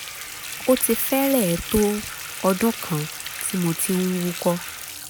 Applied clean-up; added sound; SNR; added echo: none; Bathtub (filling or washing) / Water tap, faucet; 10 dB; none.